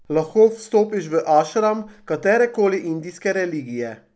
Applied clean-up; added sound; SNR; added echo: none; none; none; none.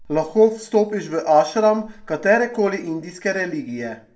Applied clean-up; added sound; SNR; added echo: none; none; none; reverberation time 0.3 s.